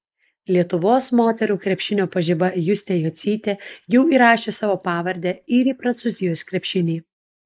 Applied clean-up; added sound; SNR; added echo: neural mask model Resemble Enhance denoiser.